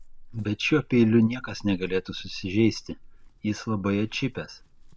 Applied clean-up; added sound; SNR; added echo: none; Chewing, mastication / Livestock, farm animals, working animals; 19 dB; none.